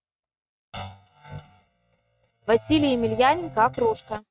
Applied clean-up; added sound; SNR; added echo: neural mask model RNNoise.